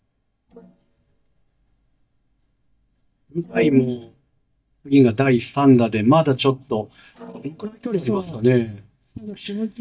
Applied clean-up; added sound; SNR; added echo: neural mask model DeepFilterNet 3.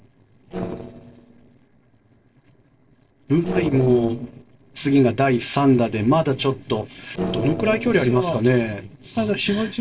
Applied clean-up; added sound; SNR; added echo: neural separator model SepFormer DNS4.